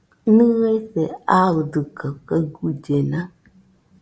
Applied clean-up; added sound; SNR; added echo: none; none; none; none.